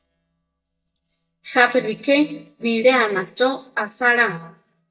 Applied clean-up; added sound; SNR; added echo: neural mask model DeepFilterNet 3.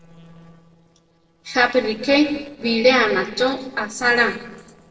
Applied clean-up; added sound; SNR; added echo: neural separator model SepFormer DNS4.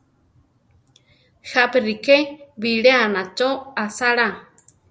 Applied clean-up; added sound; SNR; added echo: none; none; none; none.